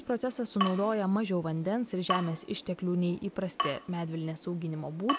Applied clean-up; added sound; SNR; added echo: none; Drip / Water tap, faucet; 6 dB; none.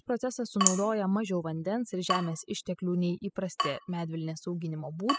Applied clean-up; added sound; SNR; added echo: classical method spectral subtraction.